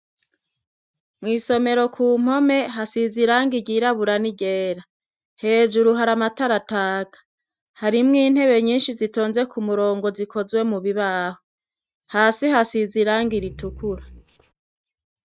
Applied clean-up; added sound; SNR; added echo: neural mask model RNNoise.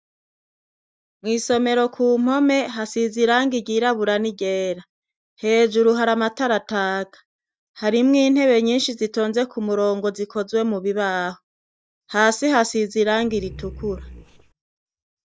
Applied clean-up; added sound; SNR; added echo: neural mask model DeepFilterNet 3.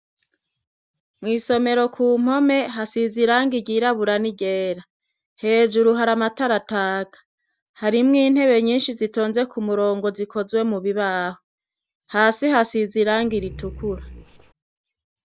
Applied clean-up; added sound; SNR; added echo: none; Growling; 16 dB; none.